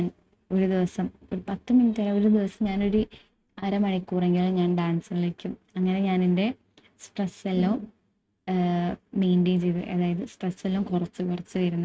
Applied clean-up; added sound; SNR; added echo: neural mask model RNNoise.